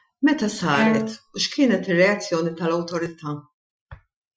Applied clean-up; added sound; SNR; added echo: classical method Wiener filter.